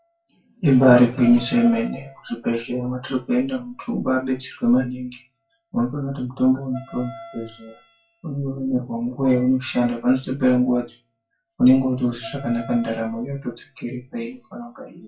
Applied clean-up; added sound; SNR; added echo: classical method WPE with log-MMSE.